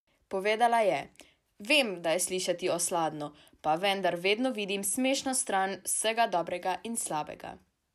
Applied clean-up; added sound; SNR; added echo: none; none; none; none.